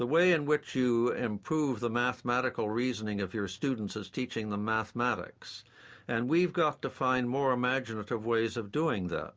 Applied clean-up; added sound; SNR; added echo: none; none; none; none.